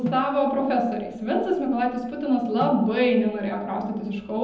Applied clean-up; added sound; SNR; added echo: none; Snare drum; 17 dB; reverberation time 0.9 s.